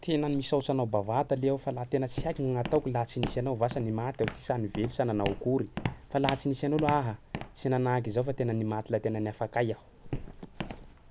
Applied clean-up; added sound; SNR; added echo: none; Walk, footsteps; 11 dB; none.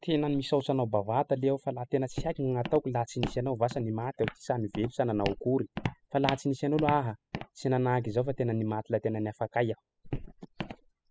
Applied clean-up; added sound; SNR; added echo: classical method spectral subtraction.